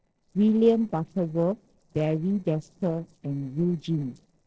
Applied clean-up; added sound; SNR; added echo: neural separator model SepFormer DNS4.